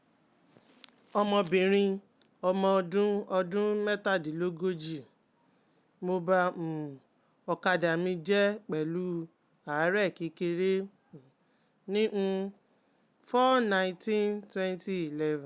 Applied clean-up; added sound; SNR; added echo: none; none; none; none.